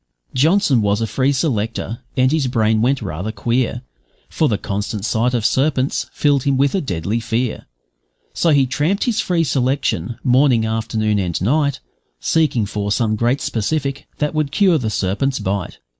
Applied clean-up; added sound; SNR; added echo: neural mask model Resemble Enhance denoiser.